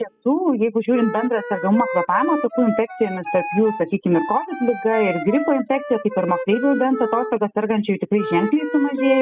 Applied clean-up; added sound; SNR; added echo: classical method spectral subtraction.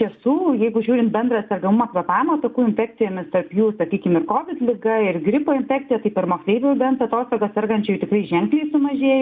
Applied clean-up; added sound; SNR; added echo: none; none; none; none.